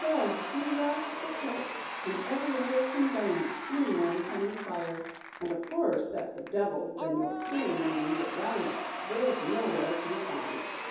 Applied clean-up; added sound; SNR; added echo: none; Applause / Crowd / Cheering; 6 dB; reverberation time 0.9 s.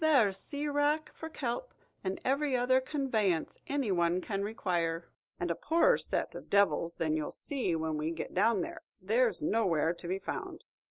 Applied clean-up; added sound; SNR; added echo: none; none; none; none.